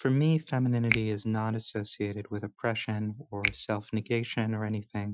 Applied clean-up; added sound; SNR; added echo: classical method Wiener filter.